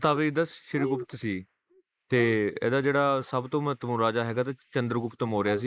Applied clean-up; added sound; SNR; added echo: neural mask model Resemble Enhance denoiser.